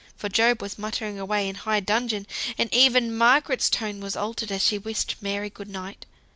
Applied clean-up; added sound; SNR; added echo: none; none; none; none.